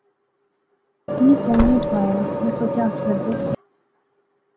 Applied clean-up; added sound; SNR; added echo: none; Vehicle + Slam / Wood; 1 dB; none.